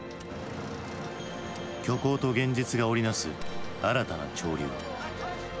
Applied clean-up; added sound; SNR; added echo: none; Gunshot, gunfire; 14 dB; none.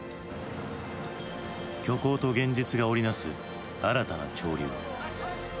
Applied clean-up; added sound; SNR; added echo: none; none; none; none.